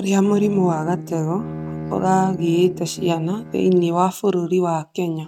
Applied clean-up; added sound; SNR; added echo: neural mask model RNNoise.